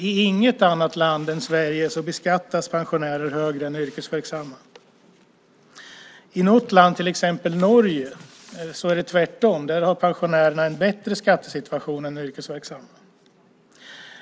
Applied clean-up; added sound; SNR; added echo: none; none; none; none.